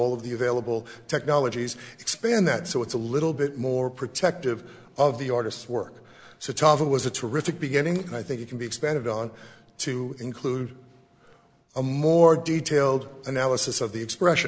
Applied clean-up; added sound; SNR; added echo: none; none; none; none.